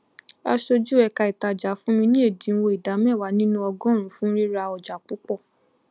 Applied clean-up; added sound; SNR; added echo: none; none; none; none.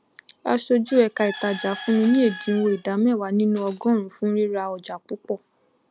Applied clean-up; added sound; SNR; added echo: none; Bird / Chicken, rooster + Shatter; 17 dB; none.